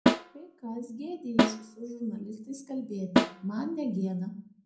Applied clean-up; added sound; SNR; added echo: none; Snare drum; -5 dB; reverberation time 0.6 s.